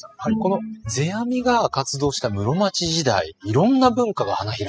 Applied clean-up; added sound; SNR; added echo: classical method spectral subtraction.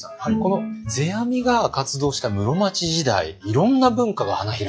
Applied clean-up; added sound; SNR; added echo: classical method log-MMSE.